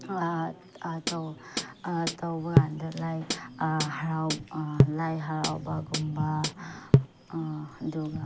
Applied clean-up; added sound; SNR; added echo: none; Hi-hat; -3 dB; none.